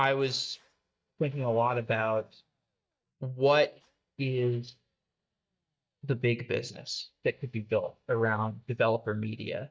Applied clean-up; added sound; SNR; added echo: neural mask model DeepFilterNet 3.